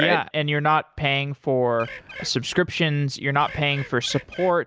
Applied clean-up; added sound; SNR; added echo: none; Bird; 15 dB; none.